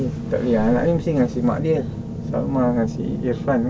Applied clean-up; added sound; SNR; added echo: none; none; none; none.